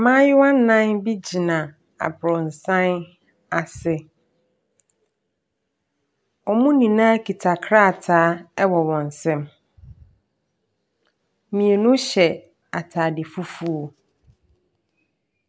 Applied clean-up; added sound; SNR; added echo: none; none; none; none.